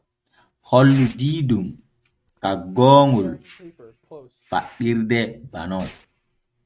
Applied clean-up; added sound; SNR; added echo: neural mask model RNNoise.